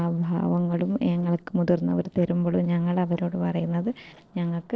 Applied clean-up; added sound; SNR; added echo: neural separator model SepFormer DNS4.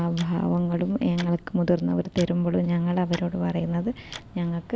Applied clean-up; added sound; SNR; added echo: none; Fire + Tick-tock; 20 dB; none.